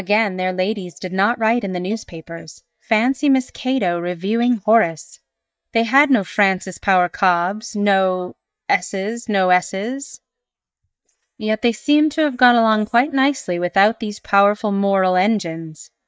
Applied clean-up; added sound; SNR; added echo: neural mask model DeepFilterNet 3.